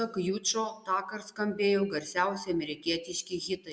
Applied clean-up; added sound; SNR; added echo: none; none; none; none.